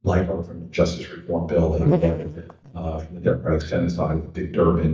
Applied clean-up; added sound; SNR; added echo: neural mask model DeepFilterNet 3.